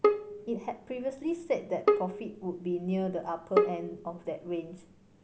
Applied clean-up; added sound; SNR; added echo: none; Bowed string instrument; -2 dB; none.